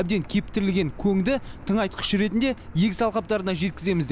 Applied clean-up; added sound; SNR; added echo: none; Car; 15 dB; none.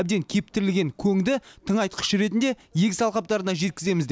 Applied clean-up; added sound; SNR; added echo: none; none; none; none.